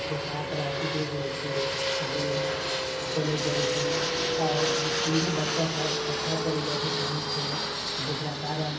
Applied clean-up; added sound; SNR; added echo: none; Fixed-wing aircraft, airplane; -3 dB; reverberation time 0.3 s.